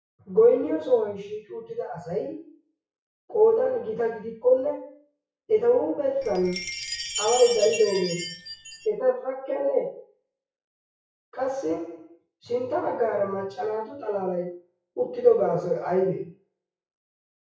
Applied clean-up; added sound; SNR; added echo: classical method WPE with log-MMSE.